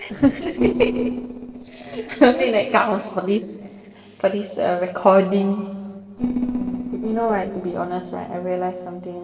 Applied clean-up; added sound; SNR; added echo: neural separator model SepFormer DNS4.